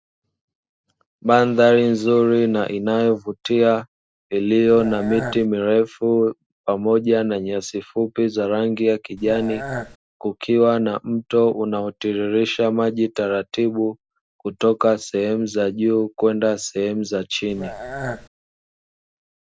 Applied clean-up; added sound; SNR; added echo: none; Burping, eructation; 10 dB; none.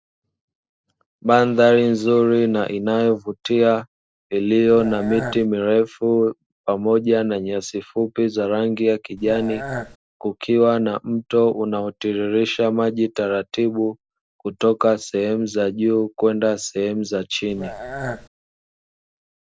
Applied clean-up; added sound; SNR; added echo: neural separator model SepFormer DNS4.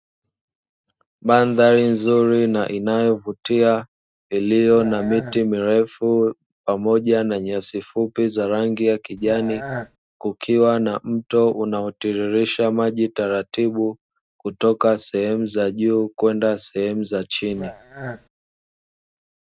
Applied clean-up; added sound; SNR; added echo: neural mask model RNNoise.